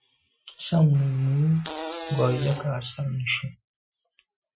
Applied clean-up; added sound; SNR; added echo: classical method Wiener filter.